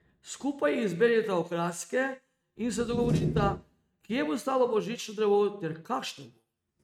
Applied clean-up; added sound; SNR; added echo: neural mask model RNNoise.